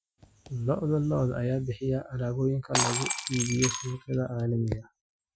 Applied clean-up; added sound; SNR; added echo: classical method Wiener filter.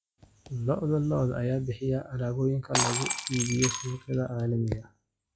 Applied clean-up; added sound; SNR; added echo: classical method log-MMSE.